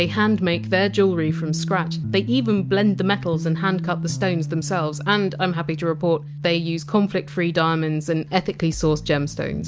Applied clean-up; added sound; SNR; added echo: none; none; none; none.